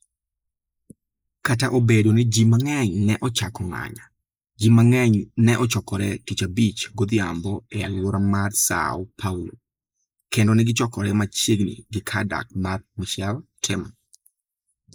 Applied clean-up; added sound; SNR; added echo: neural mask model Resemble Enhance denoiser.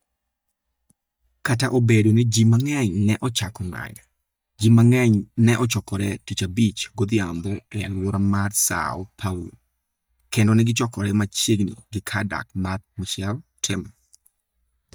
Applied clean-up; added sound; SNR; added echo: neural mask model DeepFilterNet 3.